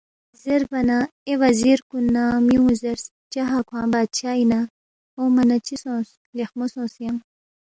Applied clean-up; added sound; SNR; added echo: none; none; none; none.